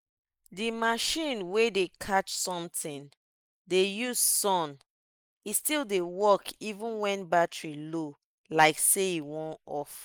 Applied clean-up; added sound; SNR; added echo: neural mask model Resemble Enhance denoiser.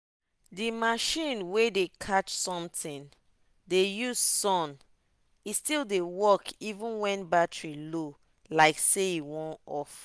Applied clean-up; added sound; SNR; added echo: none; none; none; none.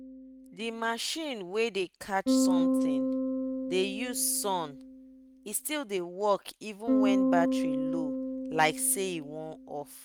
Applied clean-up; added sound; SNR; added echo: neural mask model RNNoise.